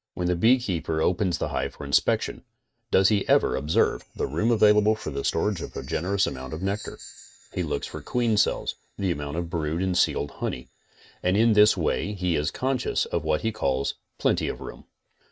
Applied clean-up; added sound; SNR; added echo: neural mask model RNNoise.